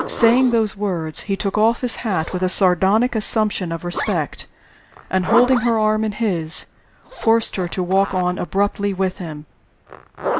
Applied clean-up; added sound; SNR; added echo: none; Zipper (clothing); 12 dB; none.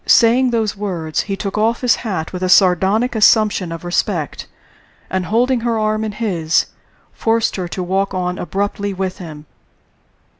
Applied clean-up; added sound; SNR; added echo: none; none; none; none.